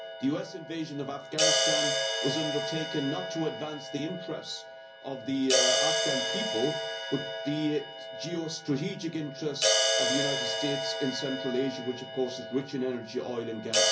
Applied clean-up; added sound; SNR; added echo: none; Crash cymbal; -2 dB; reverberation time 0.5 s.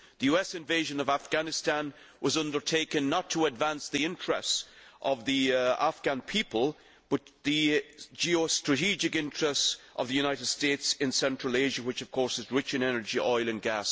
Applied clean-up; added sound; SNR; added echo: none; none; none; none.